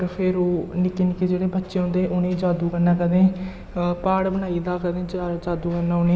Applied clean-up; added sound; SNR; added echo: none; none; none; none.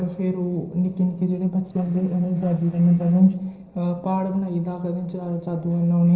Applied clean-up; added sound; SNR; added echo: neural separator model SepFormer DNS4.